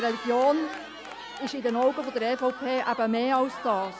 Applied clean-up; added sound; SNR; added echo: none; Cheering; 13 dB; none.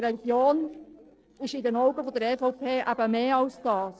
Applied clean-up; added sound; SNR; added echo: neural separator model SepFormer DNS4.